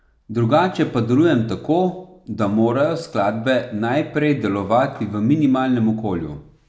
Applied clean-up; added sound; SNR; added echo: none; none; none; none.